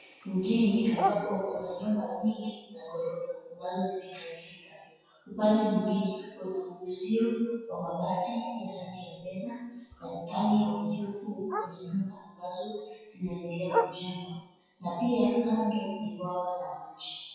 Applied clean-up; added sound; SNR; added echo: classical method WPE with log-MMSE.